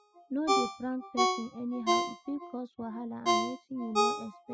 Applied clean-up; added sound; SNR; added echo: classical method spectral subtraction.